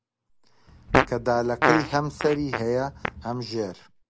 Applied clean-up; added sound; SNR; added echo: none; Fart; 1 dB; none.